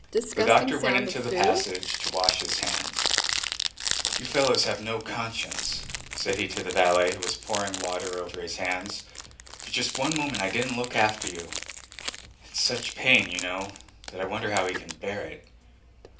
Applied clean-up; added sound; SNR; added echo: none; Crumpling, crinkling; 4 dB; reverberation time 0.3 s.